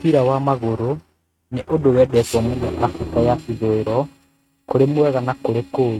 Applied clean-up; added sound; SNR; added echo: neural mask model RNNoise.